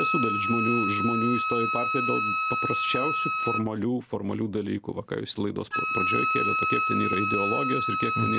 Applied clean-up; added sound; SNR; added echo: none; Wind instrument, woodwind instrument; -1 dB; none.